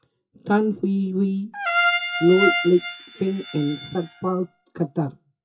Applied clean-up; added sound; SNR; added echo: classical method WPE with log-MMSE.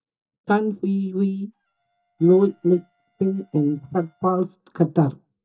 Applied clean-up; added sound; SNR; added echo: neural mask model DeepFilterNet 3.